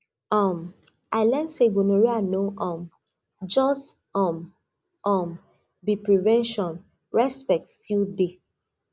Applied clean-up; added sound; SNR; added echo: none; none; none; none.